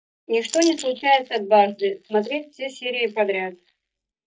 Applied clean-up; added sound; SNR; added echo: neural mask model DeepFilterNet 3.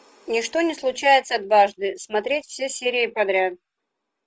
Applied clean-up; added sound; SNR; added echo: none; none; none; none.